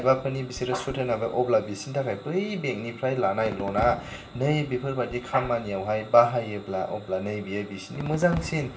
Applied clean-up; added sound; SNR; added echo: none; Fireworks; 16 dB; reverberation time 0.4 s.